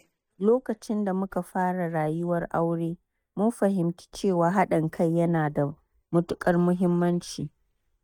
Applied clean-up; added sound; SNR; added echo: neural mask model DeepFilterNet 3.